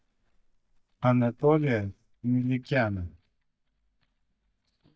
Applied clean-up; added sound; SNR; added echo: neural mask model DeepFilterNet 3.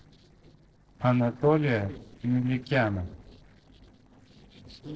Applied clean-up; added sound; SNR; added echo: neural separator model SepFormer DNS4.